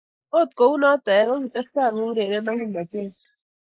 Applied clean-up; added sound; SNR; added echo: neural mask model Resemble Enhance denoiser.